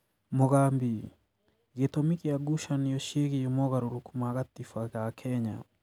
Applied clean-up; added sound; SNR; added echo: none; none; none; none.